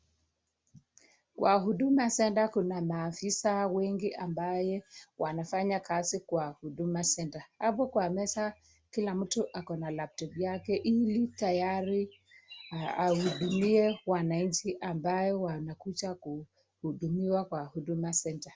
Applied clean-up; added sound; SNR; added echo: none; none; none; none.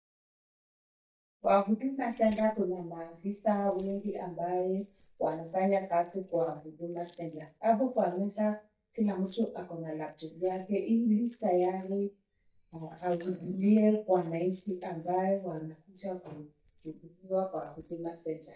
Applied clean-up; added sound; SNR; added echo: neural mask model DeepFilterNet 3.